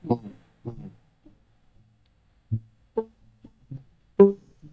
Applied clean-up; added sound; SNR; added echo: neural mask model DeepFilterNet 3.